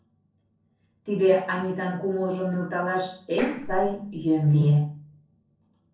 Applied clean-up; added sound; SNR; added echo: neural separator model SepFormer DNS4.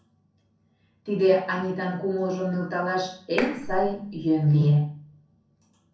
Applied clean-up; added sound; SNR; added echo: none; Clapping; 8 dB; reverberation time 0.6 s.